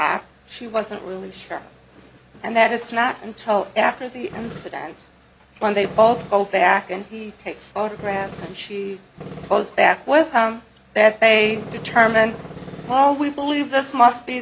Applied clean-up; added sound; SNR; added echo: none; Tools; 20 dB; none.